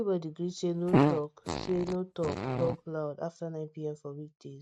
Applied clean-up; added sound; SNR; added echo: neural mask model RNNoise.